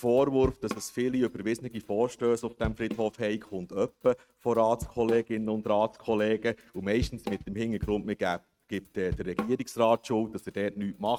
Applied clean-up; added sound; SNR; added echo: neural mask model RNNoise.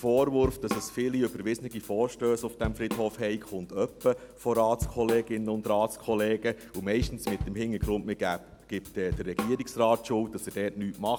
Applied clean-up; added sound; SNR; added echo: none; Drum / Drum kit; 11 dB; none.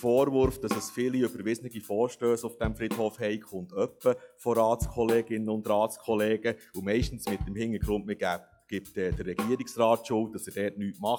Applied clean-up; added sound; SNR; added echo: classical method log-MMSE.